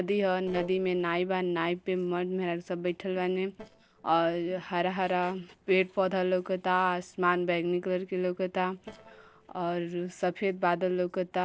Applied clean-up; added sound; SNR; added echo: neural separator model SepFormer DNS4.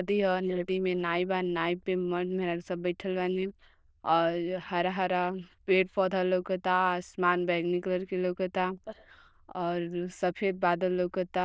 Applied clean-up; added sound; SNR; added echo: neural diffusion model UNIVERSE++.